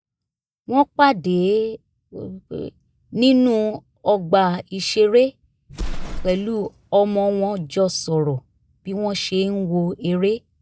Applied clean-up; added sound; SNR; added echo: neural mask model DeepFilterNet 3.